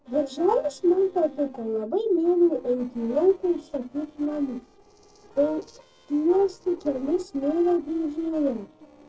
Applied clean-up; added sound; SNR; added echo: neural separator model SepFormer DNS4.